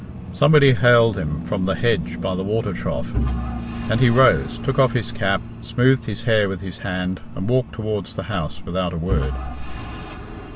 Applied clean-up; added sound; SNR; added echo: none; Engine / Vehicle; 11 dB; none.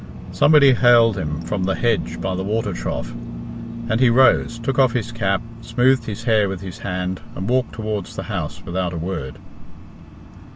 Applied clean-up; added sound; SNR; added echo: none; none; none; none.